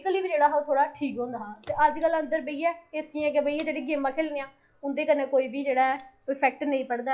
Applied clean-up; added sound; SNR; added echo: classical method log-MMSE.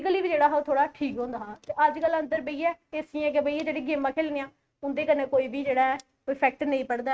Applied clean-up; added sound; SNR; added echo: neural mask model RNNoise.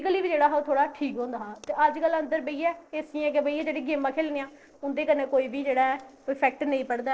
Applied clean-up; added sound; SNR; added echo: neural separator model SepFormer DNS4.